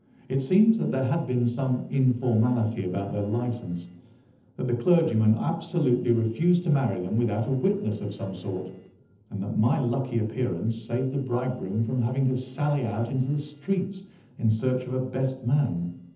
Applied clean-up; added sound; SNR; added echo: neural separator model SepFormer DNS4.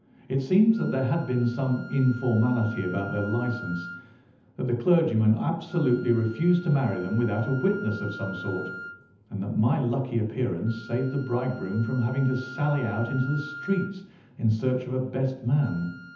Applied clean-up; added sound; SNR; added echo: none; Wind instrument, woodwind instrument; 17 dB; reverberation time 0.8 s.